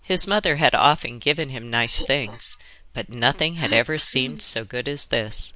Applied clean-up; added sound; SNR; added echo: neural mask model Resemble Enhance denoiser.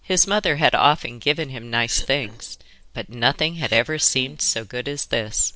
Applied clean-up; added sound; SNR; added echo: neural separator model SepFormer DNS4.